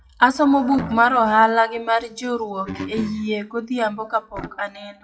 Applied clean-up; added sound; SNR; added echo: classical method WPE with log-MMSE.